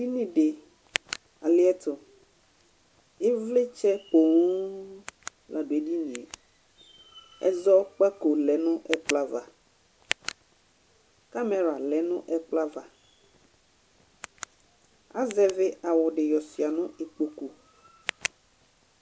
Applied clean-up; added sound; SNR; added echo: none; Tick; 16 dB; none.